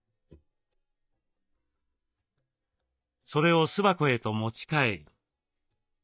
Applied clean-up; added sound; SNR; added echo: neural mask model DeepFilterNet 3.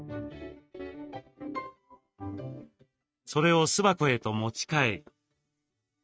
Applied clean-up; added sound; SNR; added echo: neural mask model RNNoise.